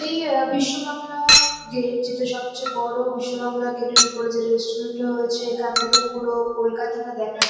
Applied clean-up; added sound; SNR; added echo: none; Chink, clink; 0 dB; reverberation time 1.2 s.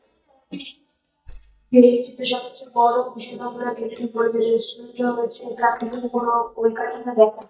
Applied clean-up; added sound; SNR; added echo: neural mask model DeepFilterNet 3.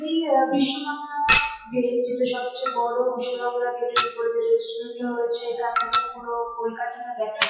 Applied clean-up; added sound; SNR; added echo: classical method WPE with log-MMSE.